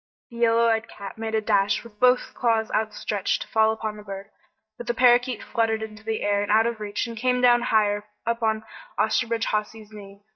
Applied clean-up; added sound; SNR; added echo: neural mask model DeepFilterNet 3.